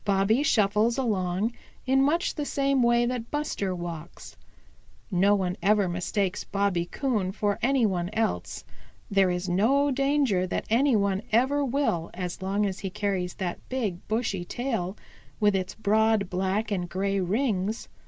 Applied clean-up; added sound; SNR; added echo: none; none; none; none.